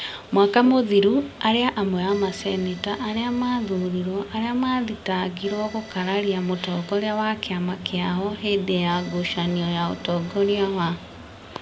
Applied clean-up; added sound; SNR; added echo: none; Crowd + Accordion; 20 dB; none.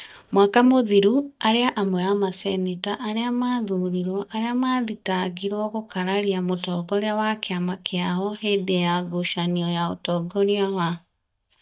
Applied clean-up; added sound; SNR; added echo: neural mask model DeepFilterNet 3.